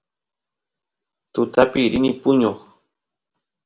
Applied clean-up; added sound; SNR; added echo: none; none; none; none.